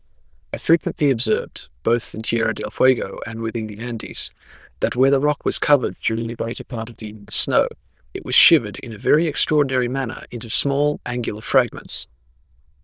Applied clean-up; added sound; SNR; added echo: neural diffusion model UNIVERSE++.